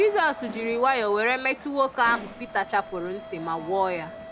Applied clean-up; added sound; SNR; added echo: none; Mechanisms + Crowd; 15 dB; none.